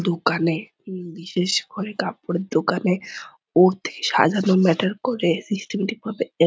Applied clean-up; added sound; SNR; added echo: none; none; none; none.